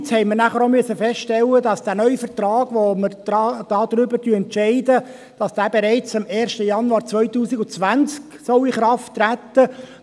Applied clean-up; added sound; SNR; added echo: none; none; none; none.